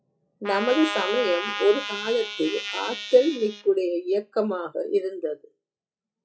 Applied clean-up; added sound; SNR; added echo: classical method log-MMSE.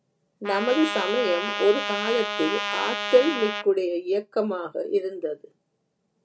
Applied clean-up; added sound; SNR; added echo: none; Trumpet; 4 dB; none.